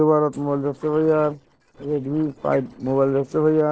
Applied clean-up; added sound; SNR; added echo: neural separator model SepFormer DNS4.